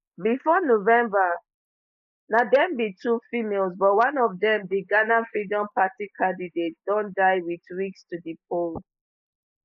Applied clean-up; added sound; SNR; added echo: neural mask model Resemble Enhance denoiser.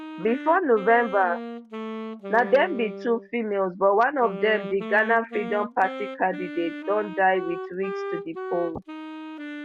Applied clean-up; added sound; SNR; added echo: none; Wind instrument, woodwind instrument; 10 dB; none.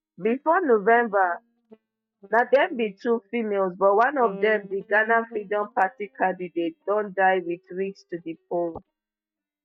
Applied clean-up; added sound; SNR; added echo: neural mask model DeepFilterNet 3.